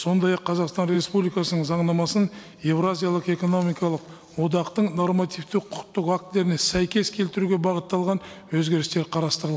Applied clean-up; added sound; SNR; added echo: none; none; none; none.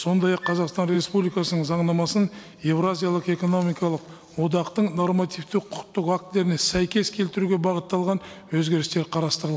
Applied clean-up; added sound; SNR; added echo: none; Wind instrument, woodwind instrument; 14 dB; none.